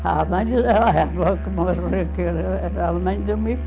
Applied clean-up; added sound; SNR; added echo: none; Musical instrument; 5 dB; none.